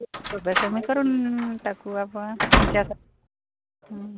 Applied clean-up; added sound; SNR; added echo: none; Slam; -1 dB; none.